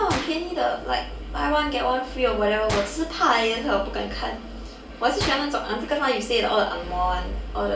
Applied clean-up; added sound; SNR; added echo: none; Gunshot, gunfire; 14 dB; reverberation time 0.2 s.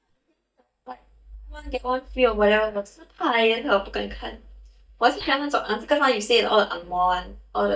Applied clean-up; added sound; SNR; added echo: neural mask model DeepFilterNet 3.